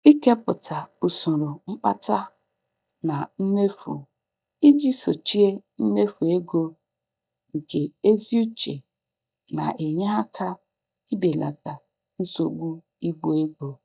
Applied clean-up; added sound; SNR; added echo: neural mask model DeepFilterNet 3.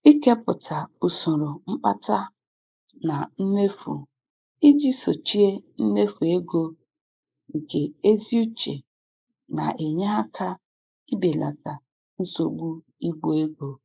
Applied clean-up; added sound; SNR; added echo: neural mask model Resemble Enhance denoiser.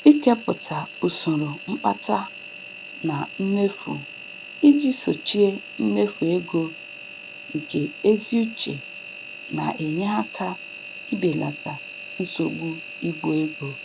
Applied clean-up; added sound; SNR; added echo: none; Engine; 14 dB; none.